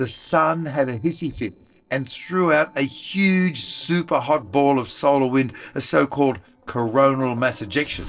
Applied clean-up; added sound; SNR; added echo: neural separator model SepFormer DNS4.